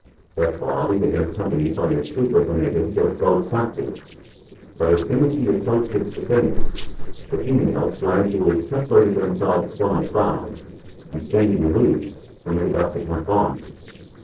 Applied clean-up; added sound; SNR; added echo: neural separator model SepFormer DNS4.